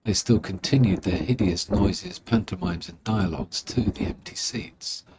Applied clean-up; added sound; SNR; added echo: neural mask model RNNoise.